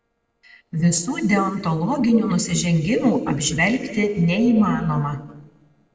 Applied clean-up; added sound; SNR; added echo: neural separator model SepFormer DNS4.